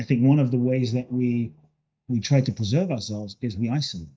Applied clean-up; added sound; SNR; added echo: neural mask model DeepFilterNet 3.